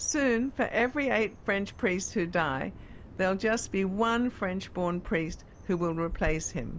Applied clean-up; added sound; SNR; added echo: none; Bird vocalization, bird call, bird song; 13 dB; none.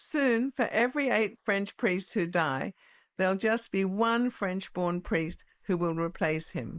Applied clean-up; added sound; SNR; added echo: neural mask model Resemble Enhance denoiser.